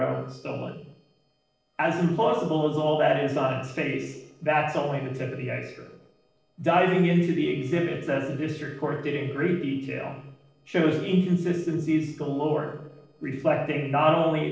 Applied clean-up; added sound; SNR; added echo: neural separator model SepFormer DNS4.